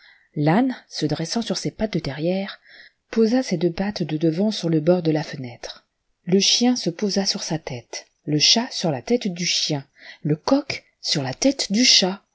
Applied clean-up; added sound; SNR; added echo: none; none; none; none.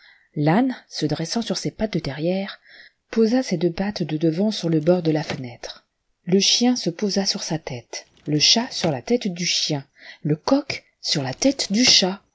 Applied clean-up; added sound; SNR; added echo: none; Drawer open or close; 17 dB; none.